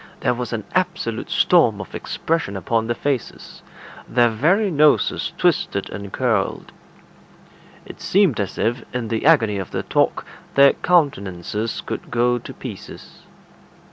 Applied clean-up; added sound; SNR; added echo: none; none; none; none.